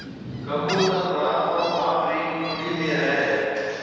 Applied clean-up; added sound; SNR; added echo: none; Gull, seagull; 14 dB; reverberation time 2.1 s.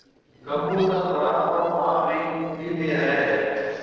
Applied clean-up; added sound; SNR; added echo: neural separator model SepFormer DNS4.